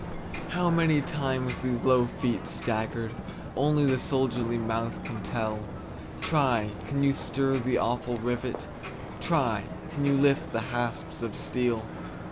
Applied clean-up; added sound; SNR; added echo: none; Ocean; 9 dB; none.